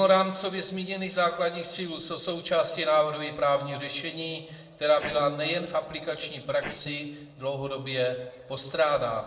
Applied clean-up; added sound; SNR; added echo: neural separator model SepFormer DNS4.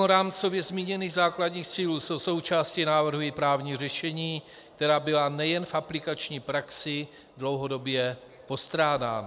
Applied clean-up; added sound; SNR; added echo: none; none; none; none.